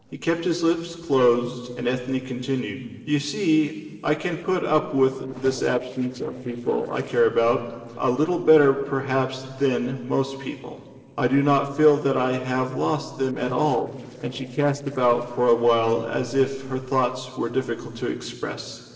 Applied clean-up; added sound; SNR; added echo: neural separator model SepFormer DNS4.